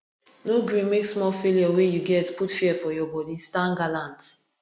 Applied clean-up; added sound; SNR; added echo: none; none; none; none.